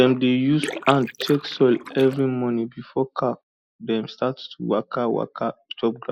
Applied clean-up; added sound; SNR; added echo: neural mask model Resemble Enhance denoiser.